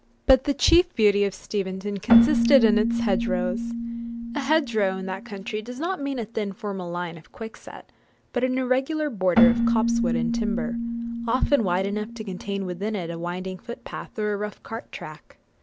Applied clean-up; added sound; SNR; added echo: none; Keyboard (musical); 2 dB; none.